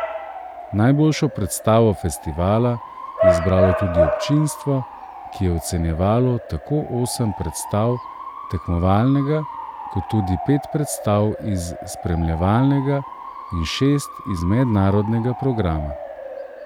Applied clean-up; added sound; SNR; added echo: none; Bark / Motor vehicle (road) / Siren; 7 dB; none.